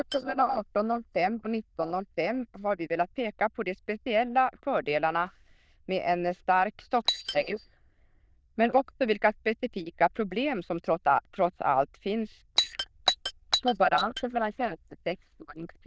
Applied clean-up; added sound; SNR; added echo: neural diffusion model UNIVERSE++.